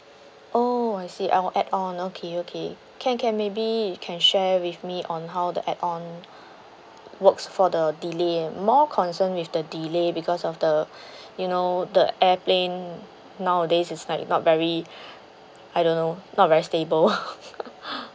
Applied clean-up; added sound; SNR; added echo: none; none; none; none.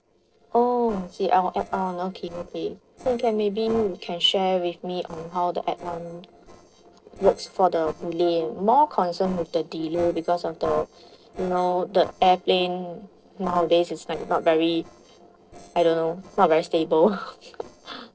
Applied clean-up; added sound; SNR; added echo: neural separator model SepFormer DNS4.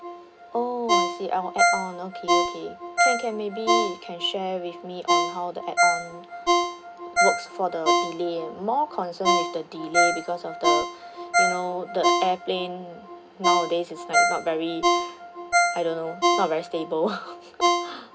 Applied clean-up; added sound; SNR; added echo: none; Ringtone; -4 dB; reverberation time 0.3 s.